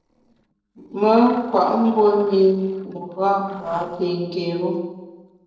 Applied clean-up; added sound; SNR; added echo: neural separator model SepFormer DNS4.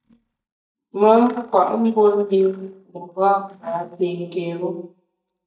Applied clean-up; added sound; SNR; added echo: neural mask model DeepFilterNet 3.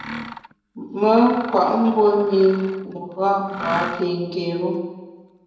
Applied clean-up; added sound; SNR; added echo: none; Mechanisms; 14 dB; reverberation time 1.0 s.